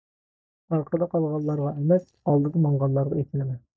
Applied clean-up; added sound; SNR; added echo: neural mask model DeepFilterNet 3.